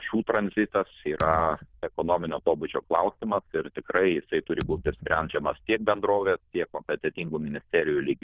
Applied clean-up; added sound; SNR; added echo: neural diffusion model UNIVERSE++.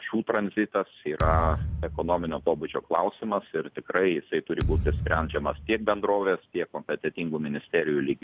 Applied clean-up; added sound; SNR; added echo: none; Thump, thud; 5 dB; none.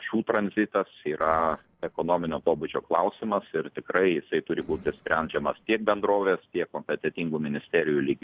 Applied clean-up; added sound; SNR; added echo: neural separator model SepFormer DNS4.